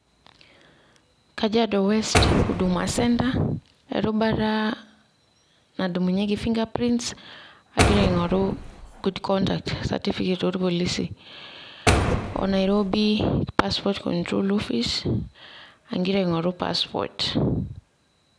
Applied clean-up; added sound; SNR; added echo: none; Door; 1 dB; none.